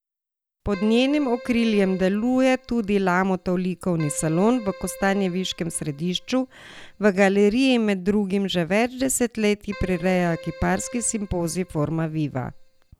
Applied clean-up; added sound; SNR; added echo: none; Keyboard (musical); 20 dB; none.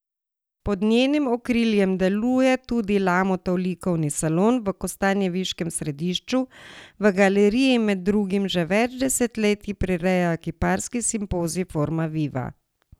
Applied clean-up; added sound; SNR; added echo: none; none; none; none.